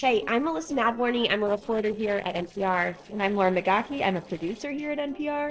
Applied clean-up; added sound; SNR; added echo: neural separator model SepFormer DNS4.